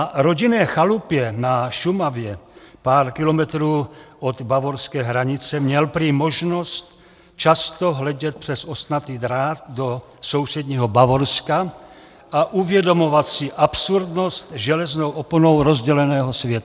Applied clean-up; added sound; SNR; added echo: none; none; none; none.